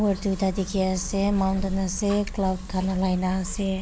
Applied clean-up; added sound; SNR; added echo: none; Vehicle; 16 dB; none.